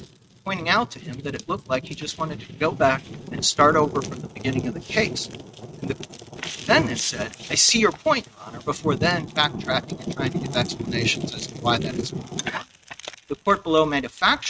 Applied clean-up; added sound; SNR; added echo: neural mask model RNNoise.